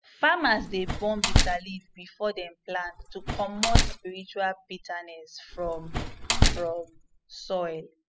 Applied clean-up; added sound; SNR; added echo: classical method spectral subtraction.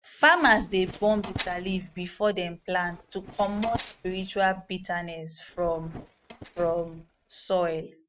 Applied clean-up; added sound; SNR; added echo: neural mask model RNNoise.